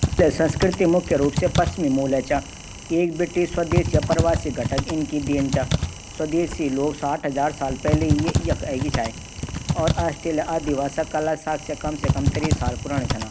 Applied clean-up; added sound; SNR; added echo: none; Typing; 3 dB; none.